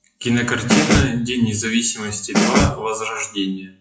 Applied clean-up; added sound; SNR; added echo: classical method WPE with log-MMSE.